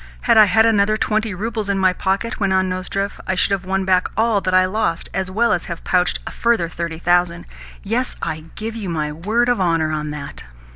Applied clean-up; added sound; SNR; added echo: none; none; none; none.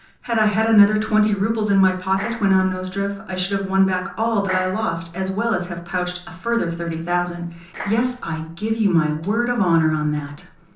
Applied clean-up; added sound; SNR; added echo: neural separator model SepFormer DNS4.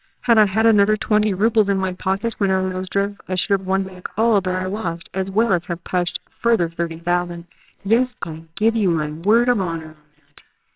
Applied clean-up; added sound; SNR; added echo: neural separator model SepFormer WHAMR!.